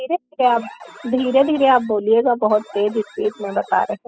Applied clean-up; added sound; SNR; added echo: classical method spectral subtraction.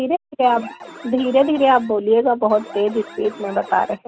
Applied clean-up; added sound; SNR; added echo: none; Alarm; 18 dB; none.